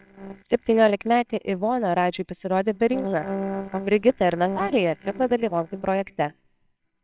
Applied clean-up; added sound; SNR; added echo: neural separator model SepFormer WHAMR!.